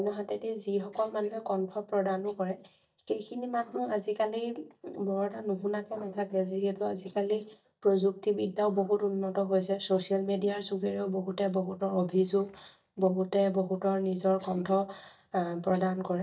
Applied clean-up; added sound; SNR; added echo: neural mask model DeepFilterNet 3.